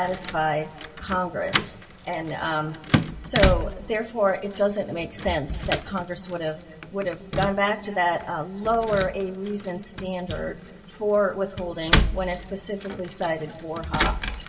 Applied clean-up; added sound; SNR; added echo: none; Keys jangling; 3 dB; reverberation time 3.0 s.